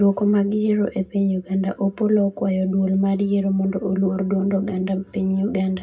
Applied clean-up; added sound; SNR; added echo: none; none; none; reverberation time 0.2 s.